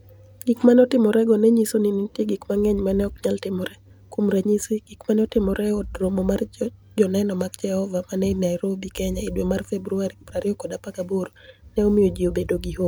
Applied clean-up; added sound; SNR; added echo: none; none; none; none.